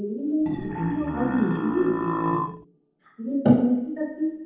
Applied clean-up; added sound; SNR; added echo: none; Burping, eructation; 3 dB; reverberation time 1.0 s.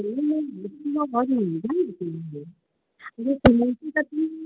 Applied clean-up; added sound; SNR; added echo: none; none; none; none.